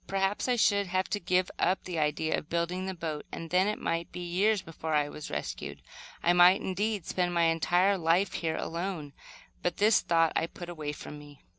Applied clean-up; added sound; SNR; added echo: none; none; none; none.